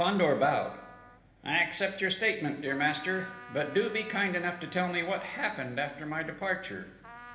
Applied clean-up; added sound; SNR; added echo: none; Trumpet; 20 dB; reverberation time 1.1 s.